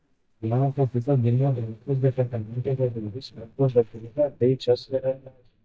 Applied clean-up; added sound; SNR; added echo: neural mask model DeepFilterNet 3.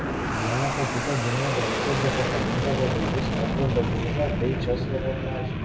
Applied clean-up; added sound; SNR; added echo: none; Fixed-wing aircraft, airplane; -3 dB; reverberation time 0.9 s.